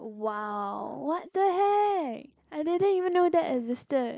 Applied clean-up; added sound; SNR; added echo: neural mask model Resemble Enhance denoiser.